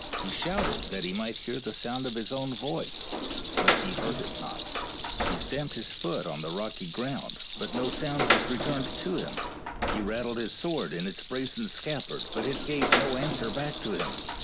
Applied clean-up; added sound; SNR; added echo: none; Door + Rattle; -4 dB; none.